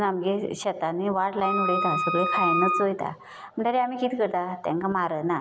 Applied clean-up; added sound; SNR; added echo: none; Wind instrument, woodwind instrument; 1 dB; none.